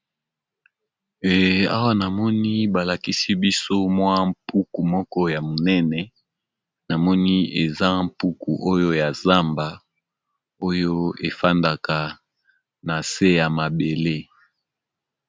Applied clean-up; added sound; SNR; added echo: none; none; none; none.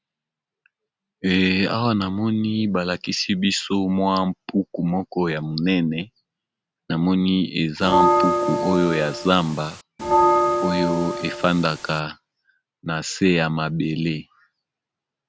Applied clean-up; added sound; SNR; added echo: none; Bell; -1 dB; none.